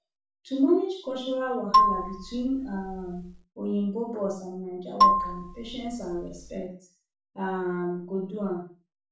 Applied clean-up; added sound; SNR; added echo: none; Marimba, xylophone; -4 dB; reverberation time 0.4 s.